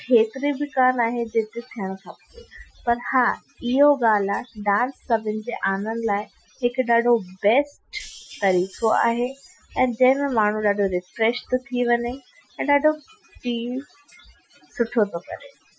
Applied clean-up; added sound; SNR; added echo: classical method Wiener filter.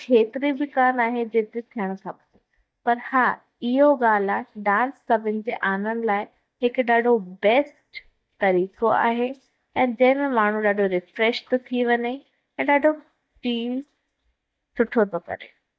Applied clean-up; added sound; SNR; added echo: neural mask model DeepFilterNet 3.